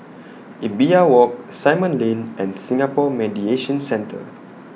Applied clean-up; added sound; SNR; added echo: none; none; none; none.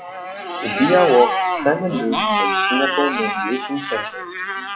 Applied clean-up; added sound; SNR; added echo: classical method log-MMSE.